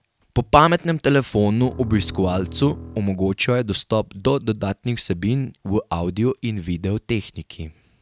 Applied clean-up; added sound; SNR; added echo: none; Bowed string instrument; 15 dB; none.